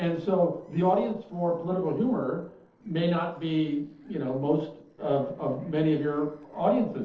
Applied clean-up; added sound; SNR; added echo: neural separator model SepFormer DNS4.